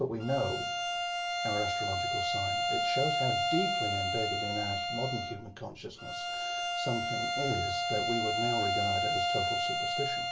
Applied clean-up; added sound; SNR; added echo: none; Bowed string instrument; -5 dB; reverberation time 0.2 s.